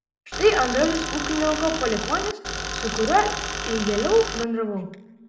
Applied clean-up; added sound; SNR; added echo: none; Tools; 5 dB; reverberation time 0.7 s.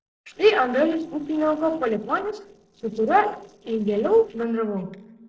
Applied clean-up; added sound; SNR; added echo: neural separator model SepFormer DNS4.